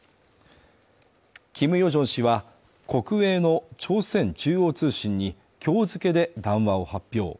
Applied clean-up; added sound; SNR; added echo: none; none; none; none.